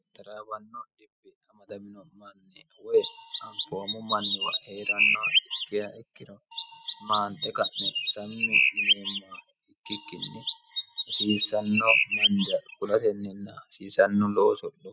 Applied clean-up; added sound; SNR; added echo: classical method spectral subtraction.